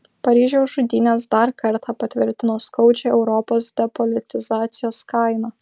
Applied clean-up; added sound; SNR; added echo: none; none; none; none.